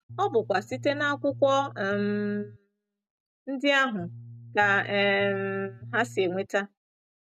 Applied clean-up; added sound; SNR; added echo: none; Bass guitar; 15 dB; none.